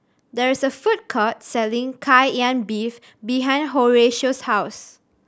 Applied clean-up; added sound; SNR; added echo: none; none; none; none.